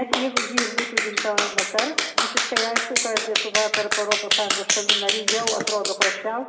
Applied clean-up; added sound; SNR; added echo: none; Clapping; -3 dB; reverberation time 1.3 s.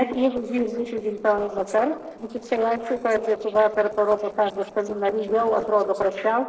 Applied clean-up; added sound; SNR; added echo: neural separator model SepFormer DNS4.